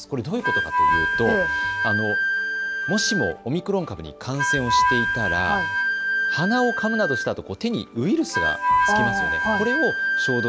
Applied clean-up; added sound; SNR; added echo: none; Wind instrument, woodwind instrument; -2 dB; none.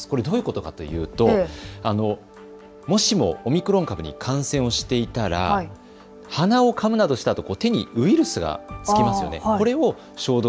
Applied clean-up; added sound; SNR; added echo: none; none; none; none.